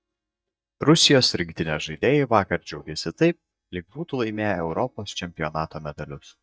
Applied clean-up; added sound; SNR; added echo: neural mask model DeepFilterNet 3.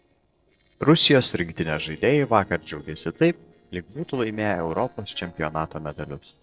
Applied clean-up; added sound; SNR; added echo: neural separator model SepFormer DNS4.